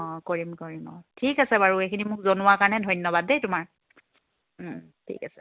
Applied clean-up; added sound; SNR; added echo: none; none; none; none.